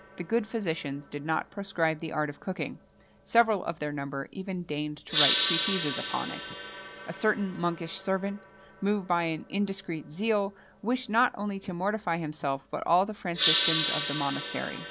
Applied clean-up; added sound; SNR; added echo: none; Gong; -2 dB; none.